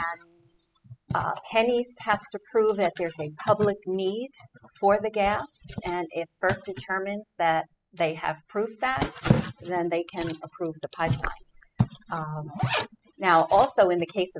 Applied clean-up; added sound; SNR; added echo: classical method spectral subtraction.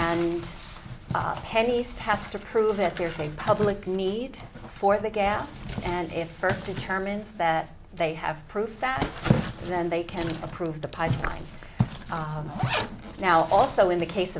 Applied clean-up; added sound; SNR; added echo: none; Zipper (clothing); 7 dB; none.